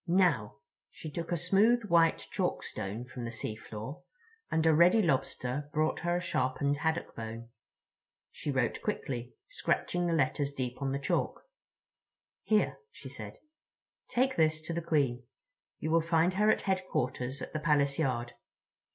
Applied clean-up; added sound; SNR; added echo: none; none; none; none.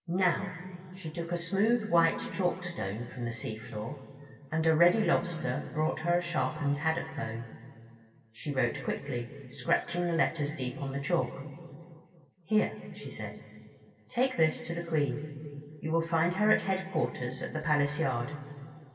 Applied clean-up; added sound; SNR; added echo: none; none; none; reverberation time 2.4 s.